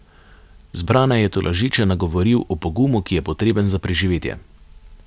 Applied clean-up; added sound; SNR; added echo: none; none; none; none.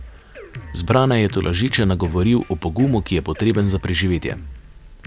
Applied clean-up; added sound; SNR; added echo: none; Drum kit; 17 dB; none.